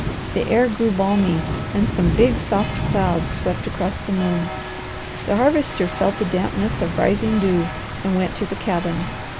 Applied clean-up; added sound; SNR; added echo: none; Rain; 5 dB; none.